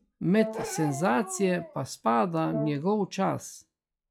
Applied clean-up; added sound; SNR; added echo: classical method log-MMSE.